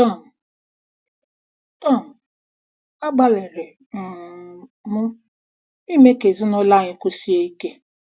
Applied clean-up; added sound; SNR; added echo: none; none; none; none.